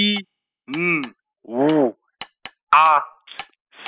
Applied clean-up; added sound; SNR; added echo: classical method spectral subtraction.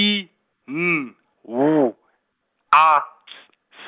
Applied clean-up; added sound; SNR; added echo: none; none; none; none.